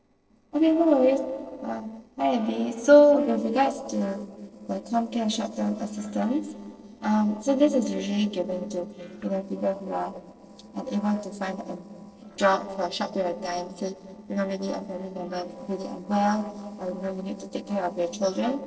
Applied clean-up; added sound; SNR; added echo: neural separator model SepFormer DNS4.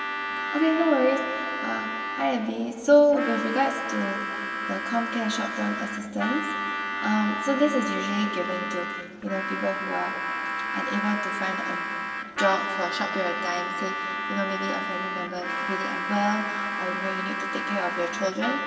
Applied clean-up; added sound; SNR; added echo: none; Harmonica; 3 dB; reverberation time 2.4 s.